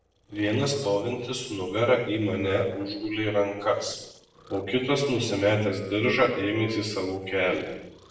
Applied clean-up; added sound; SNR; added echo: neural separator model SepFormer DNS4.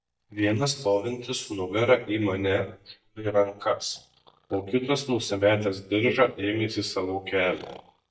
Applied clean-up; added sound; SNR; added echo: neural mask model DeepFilterNet 3.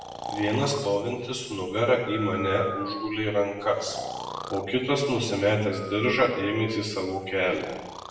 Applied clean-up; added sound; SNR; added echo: none; Breathing; 12 dB; reverberation time 1.0 s.